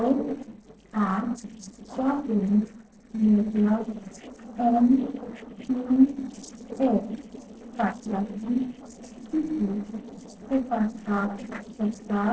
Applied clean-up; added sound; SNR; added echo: neural separator model SepFormer DNS4.